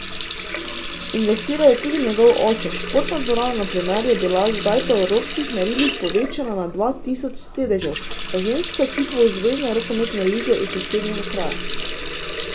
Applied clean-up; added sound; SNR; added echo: none; Water tap, faucet; 3 dB; none.